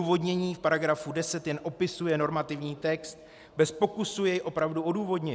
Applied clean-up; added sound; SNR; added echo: none; none; none; none.